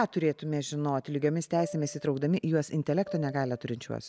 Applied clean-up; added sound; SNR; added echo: none; Piano; 13 dB; none.